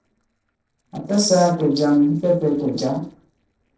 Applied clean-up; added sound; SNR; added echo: neural separator model SepFormer DNS4.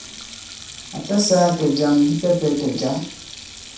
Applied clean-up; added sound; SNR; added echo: none; Sink (filling or washing); 16 dB; reverberation time 0.7 s.